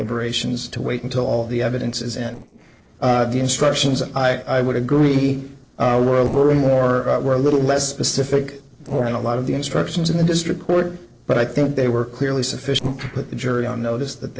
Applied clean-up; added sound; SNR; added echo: neural separator model SepFormer DNS4.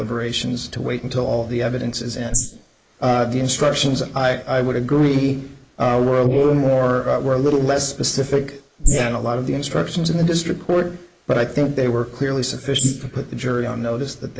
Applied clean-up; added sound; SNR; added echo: neural mask model Resemble Enhance denoiser.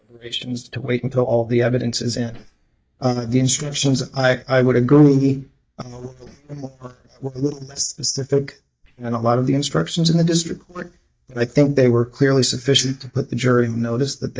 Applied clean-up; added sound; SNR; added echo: neural mask model DeepFilterNet 3.